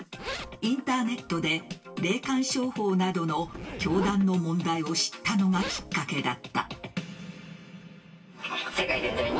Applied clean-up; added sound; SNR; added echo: none; Zipper (clothing); 13 dB; reverberation time 0.2 s.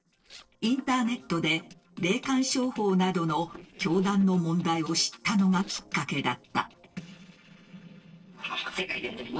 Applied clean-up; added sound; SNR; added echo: neural separator model SepFormer DNS4.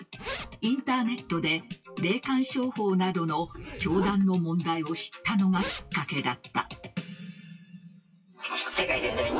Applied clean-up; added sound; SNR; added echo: classical method WPE with log-MMSE.